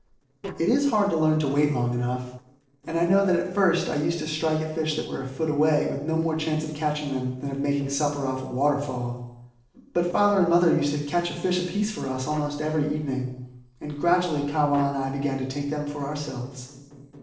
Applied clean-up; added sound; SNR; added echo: neural separator model SepFormer DNS4.